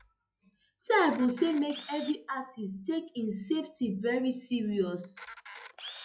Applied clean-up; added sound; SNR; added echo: classical method log-MMSE.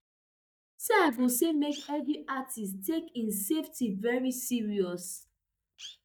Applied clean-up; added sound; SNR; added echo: neural mask model DeepFilterNet 3.